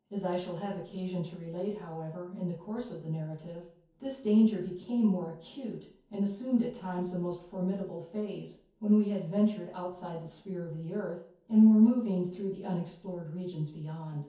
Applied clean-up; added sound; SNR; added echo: none; none; none; reverberation time 0.6 s.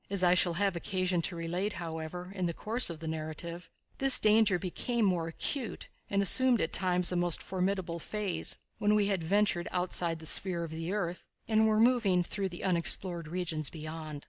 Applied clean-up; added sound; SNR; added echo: none; none; none; none.